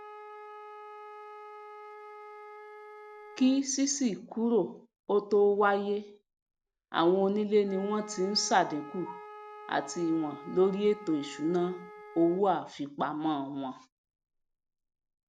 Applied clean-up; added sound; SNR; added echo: none; Wind instrument, woodwind instrument; 18 dB; none.